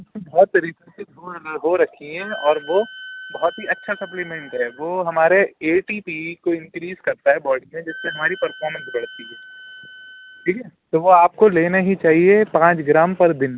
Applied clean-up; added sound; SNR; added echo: none; Wind instrument, woodwind instrument; 18 dB; none.